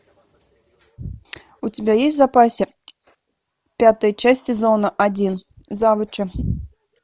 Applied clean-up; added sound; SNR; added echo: none; none; none; none.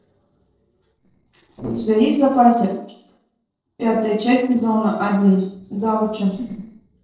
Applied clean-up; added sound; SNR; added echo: neural separator model SepFormer DNS4.